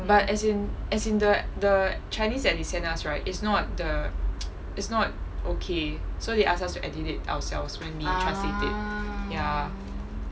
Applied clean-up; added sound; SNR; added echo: none; none; none; none.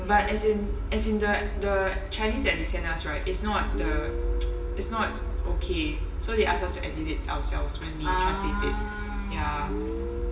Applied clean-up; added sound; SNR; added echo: none; Guitar; 15 dB; reverberation time 0.9 s.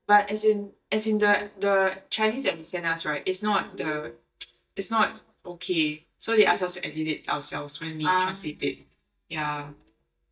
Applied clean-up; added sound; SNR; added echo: neural mask model DeepFilterNet 3.